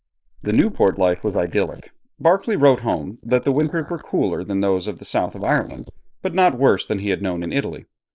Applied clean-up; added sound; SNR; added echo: neural mask model Resemble Enhance denoiser.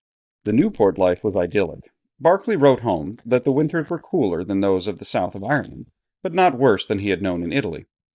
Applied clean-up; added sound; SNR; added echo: neural mask model DeepFilterNet 3.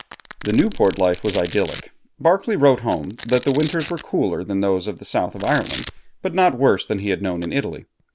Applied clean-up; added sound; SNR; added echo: none; Domestic sounds, home sounds; 17 dB; none.